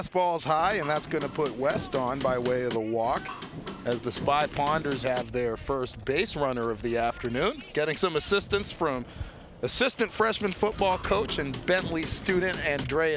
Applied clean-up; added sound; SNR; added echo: none; Hammer / Wood; 10 dB; none.